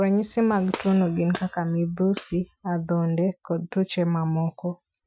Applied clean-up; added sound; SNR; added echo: classical method Wiener filter.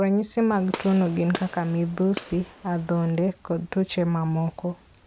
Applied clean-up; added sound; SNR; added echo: none; Gunshot, gunfire; 14 dB; none.